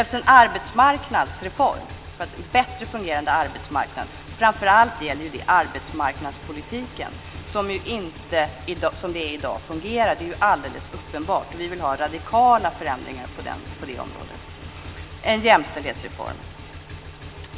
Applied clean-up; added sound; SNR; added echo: none; Motorcycle / Engine; 15 dB; none.